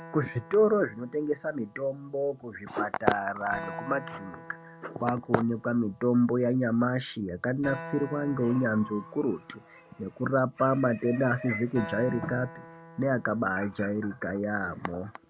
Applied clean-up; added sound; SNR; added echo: none; Acoustic guitar; 18 dB; none.